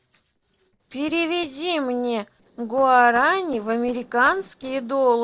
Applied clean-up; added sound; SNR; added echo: neural separator model SepFormer DNS4.